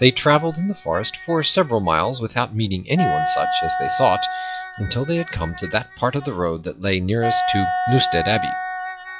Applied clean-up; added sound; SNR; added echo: classical method log-MMSE.